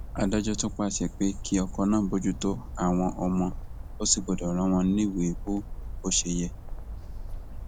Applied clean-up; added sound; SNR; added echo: none; Bird; 8 dB; none.